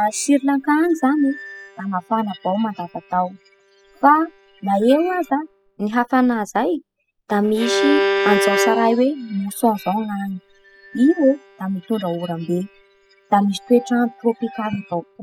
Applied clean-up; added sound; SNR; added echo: classical method spectral subtraction.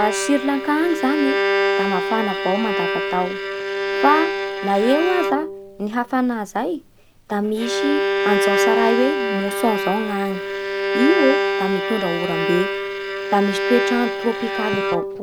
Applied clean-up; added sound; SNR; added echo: none; Bowed string instrument; 0 dB; none.